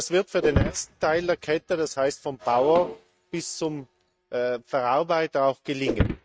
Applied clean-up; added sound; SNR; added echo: neural mask model RNNoise.